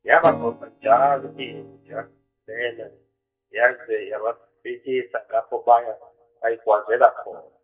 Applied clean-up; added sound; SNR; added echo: neural mask model DeepFilterNet 3.